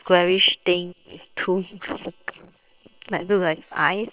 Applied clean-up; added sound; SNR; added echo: neural separator model SepFormer WHAM!.